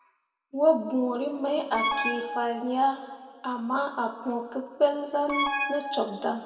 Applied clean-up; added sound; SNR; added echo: none; Alarm; 3 dB; reverberation time 1.8 s.